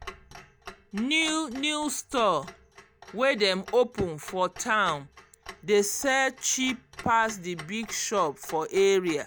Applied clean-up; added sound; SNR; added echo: none; Clock; 19 dB; none.